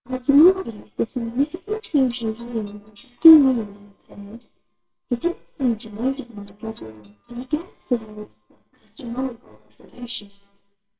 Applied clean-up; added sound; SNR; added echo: neural separator model SepFormer WHAMR!.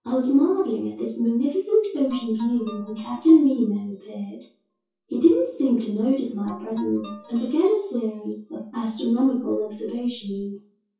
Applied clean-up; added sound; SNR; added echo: classical method WPE with log-MMSE.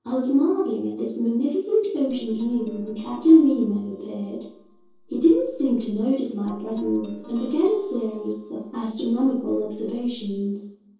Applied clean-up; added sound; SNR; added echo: neural separator model SepFormer DNS4.